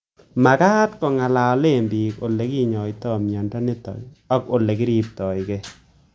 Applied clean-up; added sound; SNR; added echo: none; none; none; none.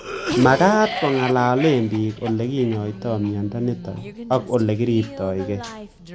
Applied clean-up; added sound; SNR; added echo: none; Cough; 11 dB; none.